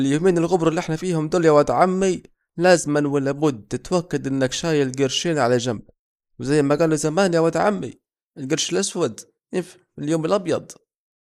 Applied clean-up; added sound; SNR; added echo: neural mask model Resemble Enhance denoiser.